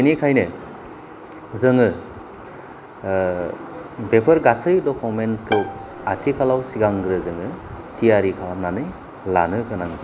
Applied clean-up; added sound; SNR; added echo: none; Bowed string instrument; 12 dB; none.